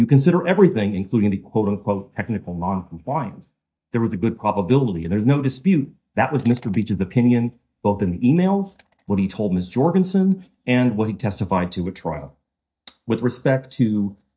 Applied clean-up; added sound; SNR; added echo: neural mask model DeepFilterNet 3.